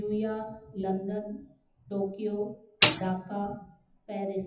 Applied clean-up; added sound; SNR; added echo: classical method WPE with log-MMSE.